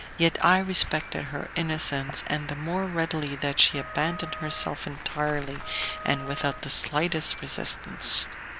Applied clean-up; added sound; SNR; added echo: none; Wind instrument, woodwind instrument + Cricket; 15 dB; none.